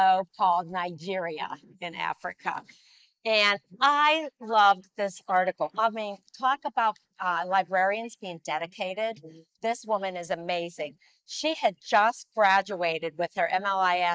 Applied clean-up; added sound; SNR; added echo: neural mask model Resemble Enhance denoiser.